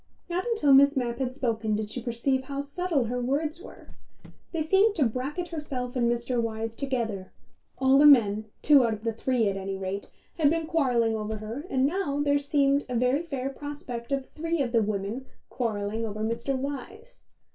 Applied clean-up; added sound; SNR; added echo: none; Cricket; 17 dB; reverberation time 0.2 s.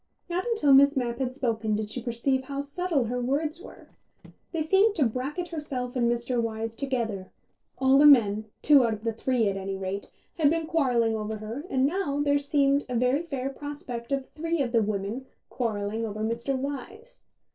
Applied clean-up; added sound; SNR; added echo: neural separator model SepFormer DNS4.